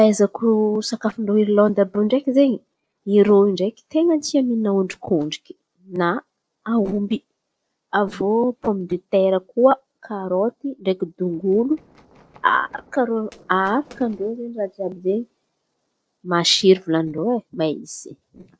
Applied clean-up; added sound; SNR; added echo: neural separator model SepFormer DNS4.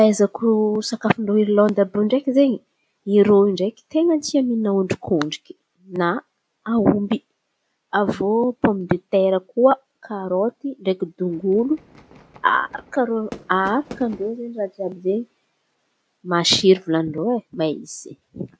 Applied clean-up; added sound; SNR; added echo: none; Fireworks; 20 dB; none.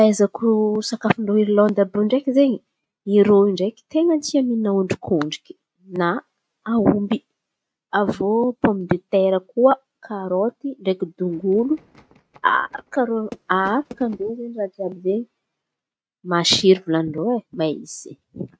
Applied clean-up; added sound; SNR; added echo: neural mask model RNNoise.